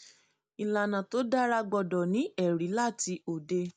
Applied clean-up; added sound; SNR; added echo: none; none; none; none.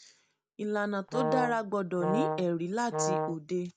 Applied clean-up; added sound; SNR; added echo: none; Brass instrument; 0 dB; none.